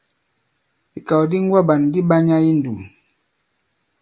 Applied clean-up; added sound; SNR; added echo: none; none; none; none.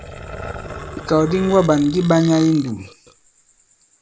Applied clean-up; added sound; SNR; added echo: none; Growling + Burping, eructation; 15 dB; none.